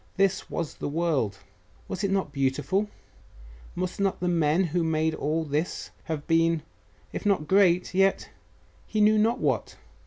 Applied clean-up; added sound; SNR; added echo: none; none; none; none.